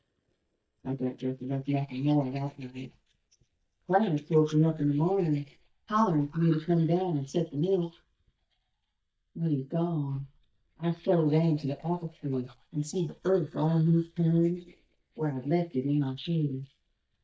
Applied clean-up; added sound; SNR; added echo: neural mask model DeepFilterNet 3.